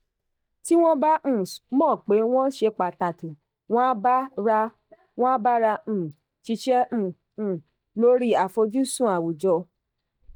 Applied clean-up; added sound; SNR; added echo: neural mask model DeepFilterNet 3.